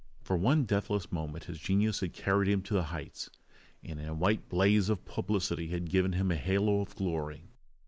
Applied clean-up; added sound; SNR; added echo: neural mask model Resemble Enhance denoiser.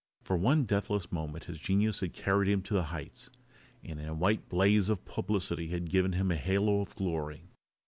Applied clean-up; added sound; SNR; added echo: none; none; none; none.